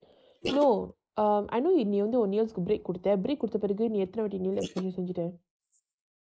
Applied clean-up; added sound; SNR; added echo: neural mask model Resemble Enhance denoiser.